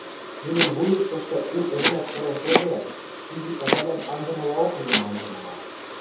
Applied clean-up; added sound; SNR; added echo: none; Domestic sounds, home sounds; 2 dB; reverberation time 0.7 s.